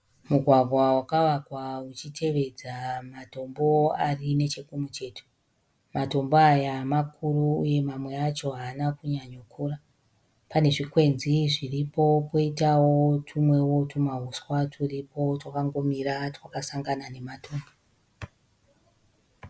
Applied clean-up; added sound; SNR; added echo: none; none; none; none.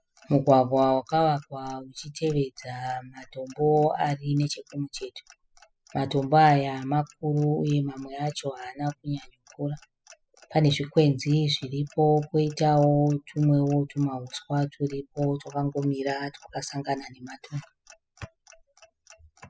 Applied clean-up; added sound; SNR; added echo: classical method spectral subtraction.